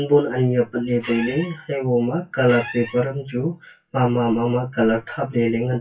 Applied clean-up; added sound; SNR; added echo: classical method WPE with log-MMSE.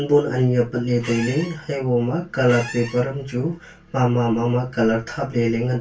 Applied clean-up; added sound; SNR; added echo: none; Squeak; 13 dB; reverberation time 0.2 s.